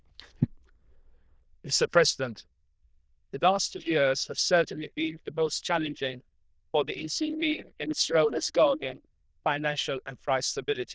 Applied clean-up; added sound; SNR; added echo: neural diffusion model UNIVERSE++.